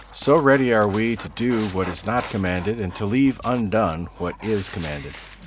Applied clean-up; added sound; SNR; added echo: none; Dog; 18 dB; none.